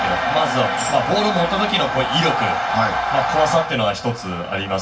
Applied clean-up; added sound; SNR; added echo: none; Tambourine; 15 dB; reverberation time 0.2 s.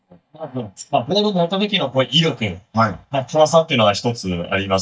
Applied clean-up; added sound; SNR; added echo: neural mask model DeepFilterNet 3.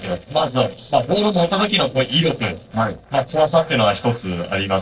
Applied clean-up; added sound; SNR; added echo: neural separator model SepFormer DNS4.